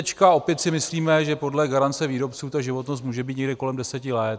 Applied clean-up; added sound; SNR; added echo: none; none; none; none.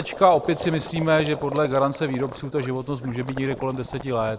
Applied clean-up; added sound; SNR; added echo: none; Gurgling; 13 dB; none.